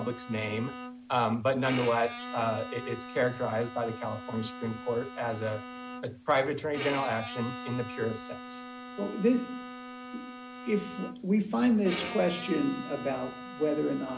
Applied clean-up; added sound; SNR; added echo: none; Bowed string instrument; 10 dB; none.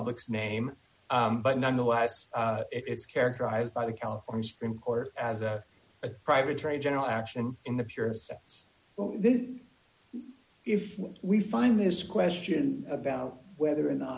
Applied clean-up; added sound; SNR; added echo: none; none; none; none.